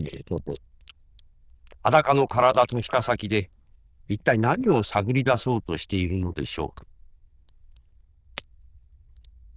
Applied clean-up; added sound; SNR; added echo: neural diffusion model UNIVERSE++.